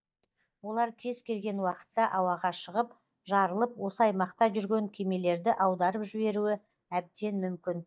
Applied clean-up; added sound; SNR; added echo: neural mask model DeepFilterNet 3.